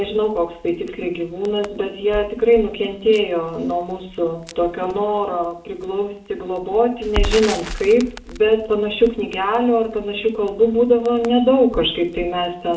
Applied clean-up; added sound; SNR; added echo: none; Crackle; 13 dB; reverberation time 0.4 s.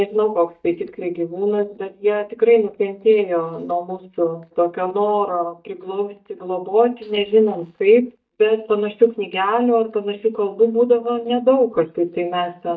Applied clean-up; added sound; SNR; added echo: neural mask model DeepFilterNet 3.